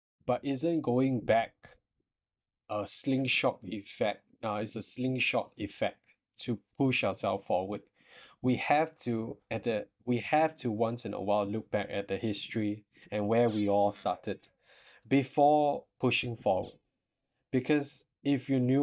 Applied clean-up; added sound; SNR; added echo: neural mask model DeepFilterNet 3.